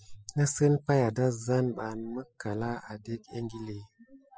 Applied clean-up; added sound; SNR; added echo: classical method spectral subtraction.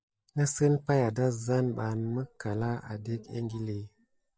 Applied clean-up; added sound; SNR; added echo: neural mask model DeepFilterNet 3.